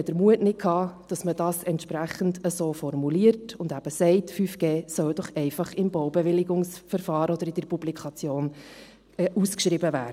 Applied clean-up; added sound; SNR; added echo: none; none; none; none.